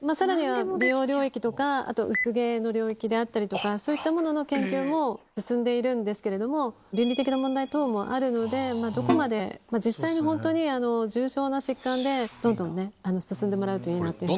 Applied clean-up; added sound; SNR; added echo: none; Snare drum; 7 dB; none.